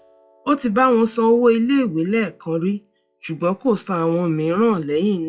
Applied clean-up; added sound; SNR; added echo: classical method log-MMSE.